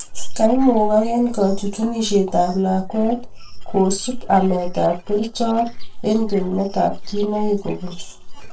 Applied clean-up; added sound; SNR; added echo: neural separator model SepFormer DNS4.